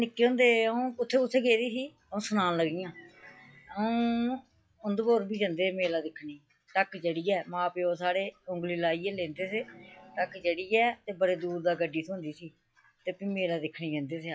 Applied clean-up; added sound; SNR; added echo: classical method log-MMSE.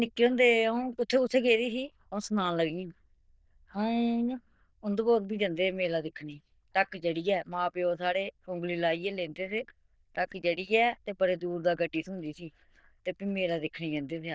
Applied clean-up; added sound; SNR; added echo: neural diffusion model UNIVERSE++.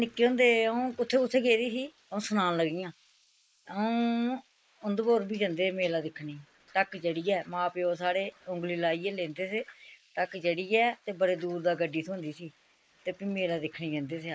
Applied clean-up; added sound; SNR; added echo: neural mask model Resemble Enhance denoiser.